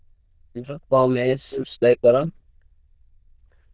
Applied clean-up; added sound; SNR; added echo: neural diffusion model UNIVERSE++.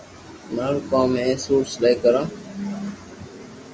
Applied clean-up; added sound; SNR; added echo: none; none; none; none.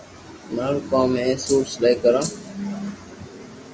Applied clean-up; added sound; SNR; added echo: none; Rattle (instrument); 11 dB; none.